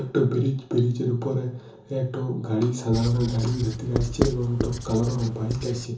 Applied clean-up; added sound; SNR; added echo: none; Writing; 6 dB; reverberation time 0.6 s.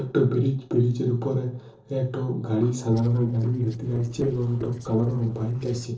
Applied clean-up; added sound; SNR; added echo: neural separator model SepFormer DNS4.